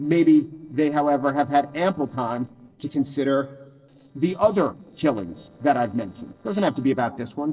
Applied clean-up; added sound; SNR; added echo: neural separator model SepFormer DNS4.